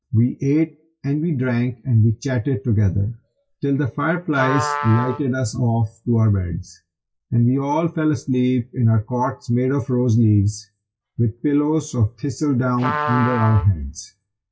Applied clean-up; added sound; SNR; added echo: classical method WPE with log-MMSE.